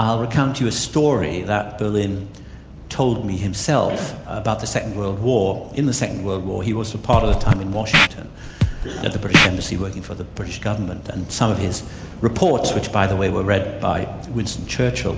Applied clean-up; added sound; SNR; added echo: none; Scratching (performance technique); -2 dB; none.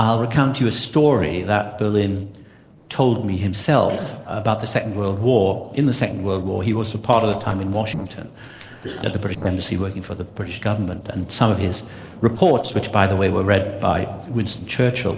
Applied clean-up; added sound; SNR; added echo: neural separator model SepFormer DNS4.